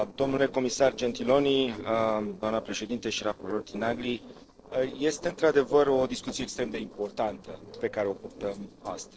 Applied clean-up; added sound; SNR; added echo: neural separator model SepFormer DNS4.